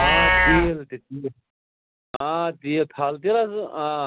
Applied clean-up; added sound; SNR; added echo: none; Livestock, farm animals, working animals; 0 dB; none.